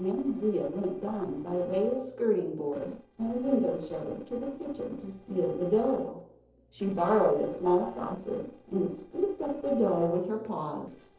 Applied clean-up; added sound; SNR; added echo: neural separator model SepFormer DNS4.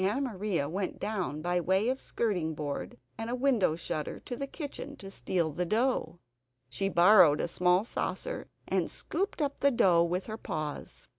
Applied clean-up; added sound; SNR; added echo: none; none; none; none.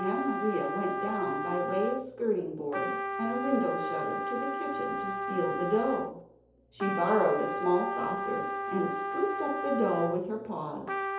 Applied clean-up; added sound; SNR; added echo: none; Trumpet; 3 dB; reverberation time 2.2 s.